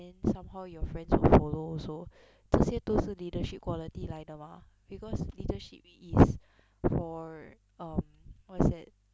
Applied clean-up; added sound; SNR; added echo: none; none; none; none.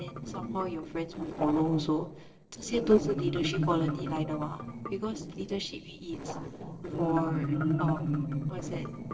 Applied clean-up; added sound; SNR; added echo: neural separator model SepFormer DNS4.